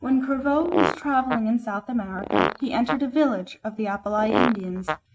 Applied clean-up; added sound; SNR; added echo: neural mask model RNNoise.